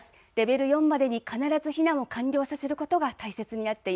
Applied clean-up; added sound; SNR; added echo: none; none; none; none.